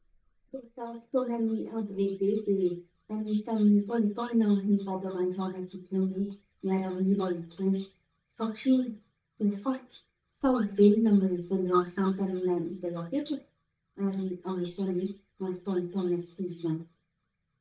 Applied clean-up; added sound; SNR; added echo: neural mask model DeepFilterNet 3.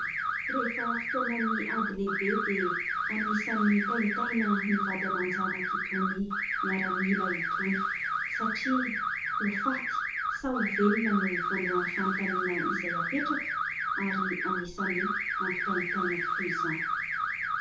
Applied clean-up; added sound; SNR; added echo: none; Alarm / Car; -2 dB; reverberation time 0.5 s.